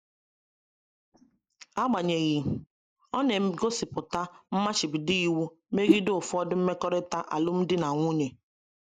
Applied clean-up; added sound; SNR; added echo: neural mask model Resemble Enhance denoiser.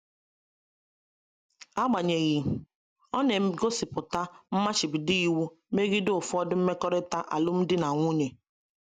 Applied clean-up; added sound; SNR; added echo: none; none; none; none.